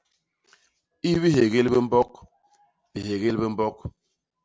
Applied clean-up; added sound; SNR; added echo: none; none; none; none.